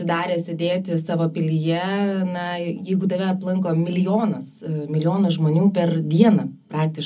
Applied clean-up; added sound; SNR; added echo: none; none; none; reverberation time 0.4 s.